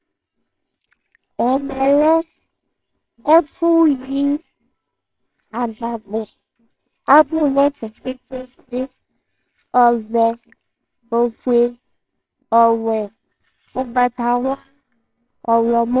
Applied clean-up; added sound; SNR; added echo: neural separator model SepFormer WHAMR!.